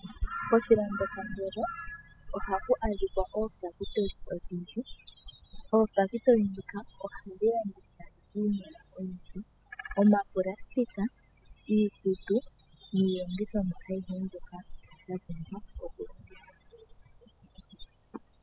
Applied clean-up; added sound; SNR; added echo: classical method spectral subtraction.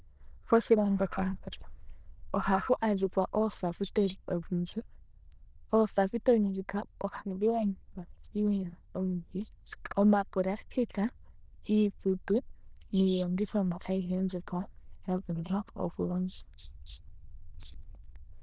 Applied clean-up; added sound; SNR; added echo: neural diffusion model UNIVERSE++.